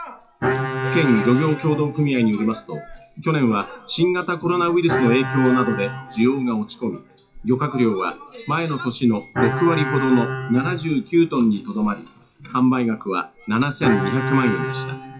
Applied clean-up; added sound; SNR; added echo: classical method WPE with log-MMSE.